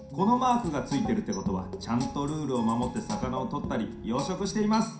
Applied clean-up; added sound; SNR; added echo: none; Keyboard (musical); 19 dB; reverberation time 0.5 s.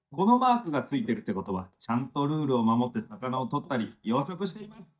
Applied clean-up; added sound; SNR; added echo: neural mask model DeepFilterNet 3.